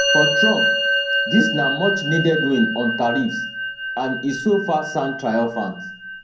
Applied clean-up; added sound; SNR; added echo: none; Musical instrument; 1 dB; reverberation time 0.5 s.